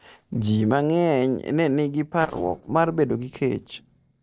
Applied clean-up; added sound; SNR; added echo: neural separator model SepFormer DNS4.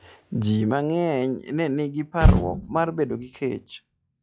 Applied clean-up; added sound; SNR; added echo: classical method log-MMSE.